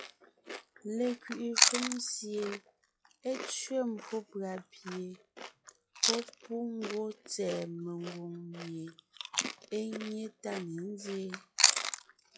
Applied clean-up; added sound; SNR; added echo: classical method log-MMSE.